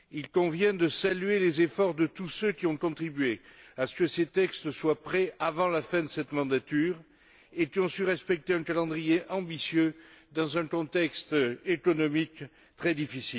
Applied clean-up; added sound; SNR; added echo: none; none; none; none.